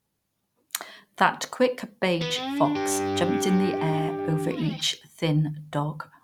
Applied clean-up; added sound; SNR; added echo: none; Guitar; 1 dB; none.